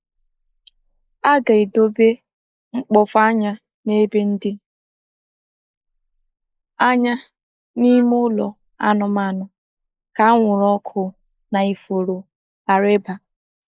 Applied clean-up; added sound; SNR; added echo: neural mask model Resemble Enhance denoiser.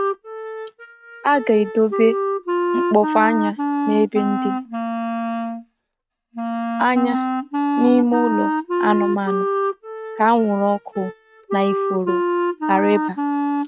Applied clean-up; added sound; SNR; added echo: neural mask model RNNoise.